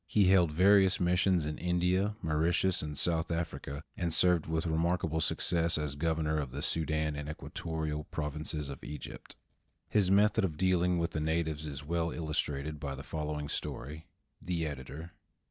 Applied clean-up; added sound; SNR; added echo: none; none; none; none.